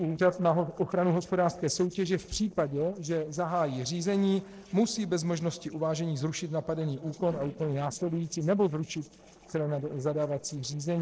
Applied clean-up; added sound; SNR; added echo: neural separator model SepFormer DNS4.